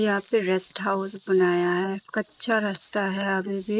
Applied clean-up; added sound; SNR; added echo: neural mask model Resemble Enhance denoiser.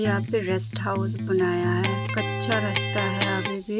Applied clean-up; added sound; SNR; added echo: none; Electric guitar; 1 dB; none.